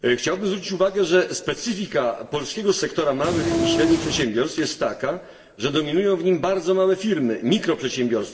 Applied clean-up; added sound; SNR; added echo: none; Train; 1 dB; reverberation time 1.3 s.